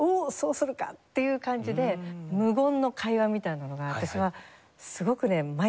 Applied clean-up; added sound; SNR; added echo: none; none; none; none.